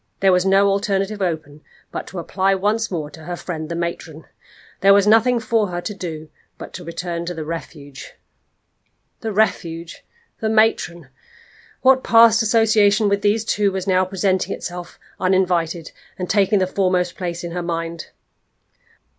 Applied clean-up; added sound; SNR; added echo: none; none; none; none.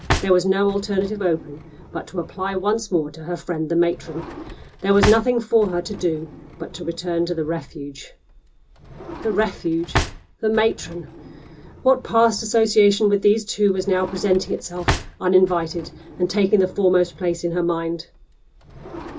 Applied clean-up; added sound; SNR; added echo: none; Drawer open or close; 11 dB; reverberation time 0.2 s.